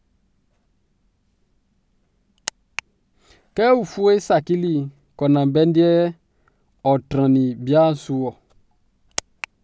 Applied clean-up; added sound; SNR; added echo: none; none; none; none.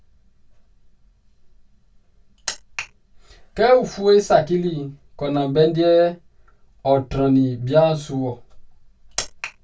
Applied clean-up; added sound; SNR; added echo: none; none; none; reverberation time 0.2 s.